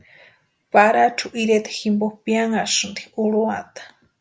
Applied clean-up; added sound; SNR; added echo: none; none; none; none.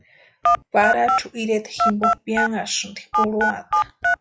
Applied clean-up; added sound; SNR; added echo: classical method log-MMSE.